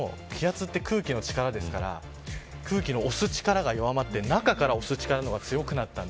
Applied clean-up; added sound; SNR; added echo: none; none; none; none.